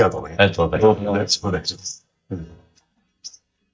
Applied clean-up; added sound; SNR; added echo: neural mask model DeepFilterNet 3.